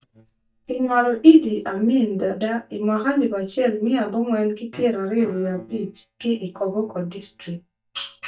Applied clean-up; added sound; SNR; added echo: neural mask model DeepFilterNet 3.